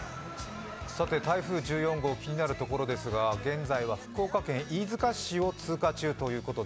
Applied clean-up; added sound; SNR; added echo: none; none; none; none.